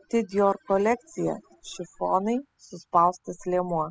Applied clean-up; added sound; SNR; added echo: classical method spectral subtraction.